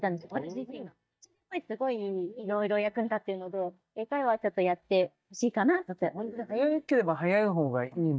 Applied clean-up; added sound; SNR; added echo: neural mask model DeepFilterNet 3.